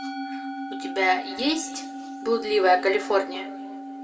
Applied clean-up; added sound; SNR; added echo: none; Musical instrument; 9 dB; reverberation time 1.5 s.